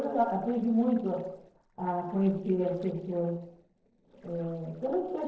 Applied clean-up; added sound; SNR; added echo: neural separator model SepFormer DNS4.